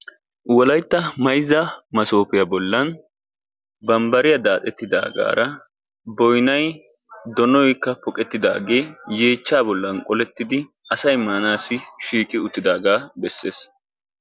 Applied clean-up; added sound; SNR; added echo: none; none; none; none.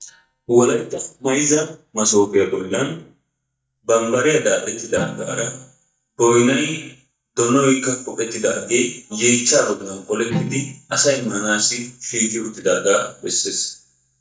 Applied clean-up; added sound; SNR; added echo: neural mask model DeepFilterNet 3.